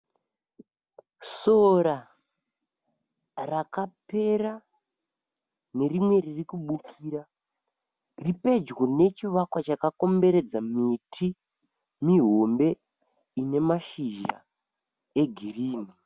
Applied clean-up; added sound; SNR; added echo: none; none; none; none.